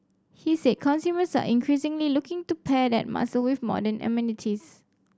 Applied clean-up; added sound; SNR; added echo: none; none; none; none.